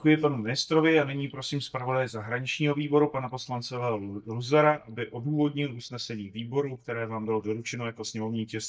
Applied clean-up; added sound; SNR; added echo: neural mask model DeepFilterNet 3.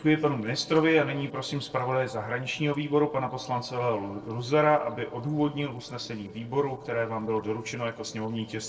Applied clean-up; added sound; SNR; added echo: neural separator model SepFormer DNS4.